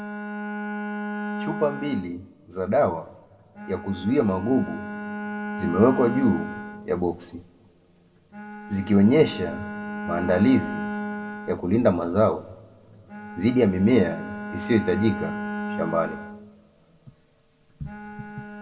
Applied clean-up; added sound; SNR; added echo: none; Bowed string instrument; 9 dB; reverberation time 1.0 s.